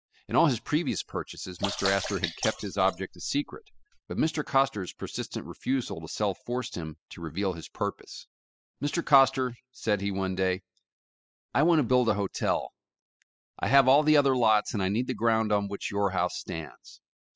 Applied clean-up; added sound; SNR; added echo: classical method spectral subtraction.